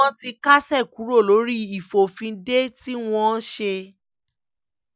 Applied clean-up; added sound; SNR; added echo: none; none; none; none.